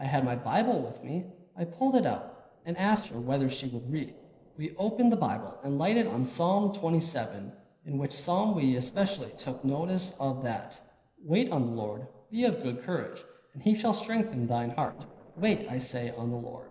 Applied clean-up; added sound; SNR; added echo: neural separator model SepFormer DNS4.